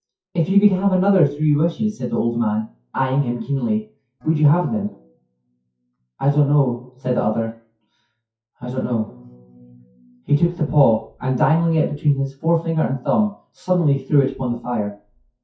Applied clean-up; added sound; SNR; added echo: classical method WPE with log-MMSE.